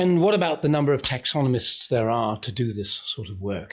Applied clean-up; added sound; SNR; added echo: classical method log-MMSE.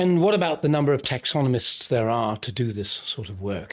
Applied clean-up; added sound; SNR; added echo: neural mask model RNNoise.